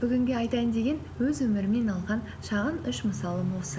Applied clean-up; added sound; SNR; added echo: none; Idling / Accelerating, revving, vroom / Car; 11 dB; none.